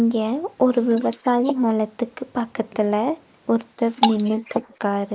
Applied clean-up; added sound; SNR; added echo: neural mask model Resemble Enhance denoiser.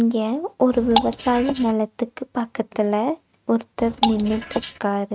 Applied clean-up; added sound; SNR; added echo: neural mask model RNNoise.